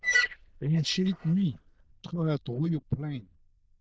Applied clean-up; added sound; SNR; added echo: neural diffusion model UNIVERSE++.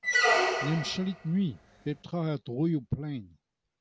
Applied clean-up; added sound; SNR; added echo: none; Squeak; -3 dB; none.